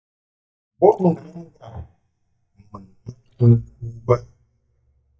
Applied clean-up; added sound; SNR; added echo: neural mask model DeepFilterNet 3.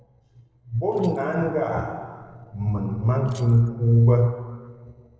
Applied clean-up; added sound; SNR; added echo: neural separator model SepFormer DNS4.